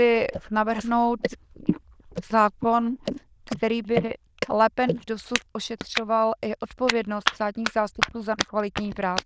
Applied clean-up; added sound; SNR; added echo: neural diffusion model UNIVERSE++.